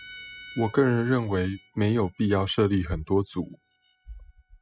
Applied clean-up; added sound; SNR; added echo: classical method spectral subtraction.